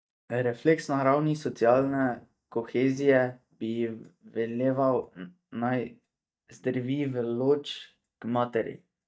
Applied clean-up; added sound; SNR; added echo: neural mask model DeepFilterNet 3.